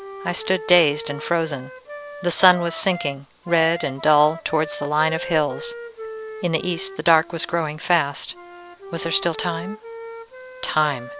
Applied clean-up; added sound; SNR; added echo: none; Wind instrument, woodwind instrument; 13 dB; none.